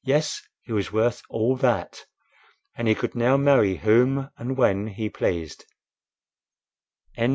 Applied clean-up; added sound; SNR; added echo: none; none; none; none.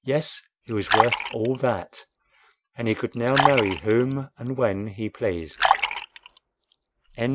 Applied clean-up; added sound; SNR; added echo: none; Fill (with liquid); 1 dB; none.